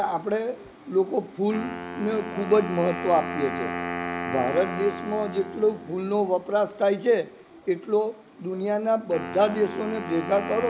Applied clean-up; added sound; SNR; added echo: none; Wind instrument, woodwind instrument; 10 dB; none.